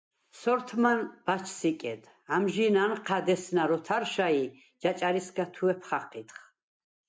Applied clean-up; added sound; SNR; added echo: none; none; none; none.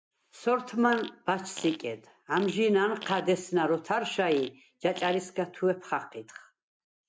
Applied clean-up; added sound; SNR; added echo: none; Fart; 17 dB; none.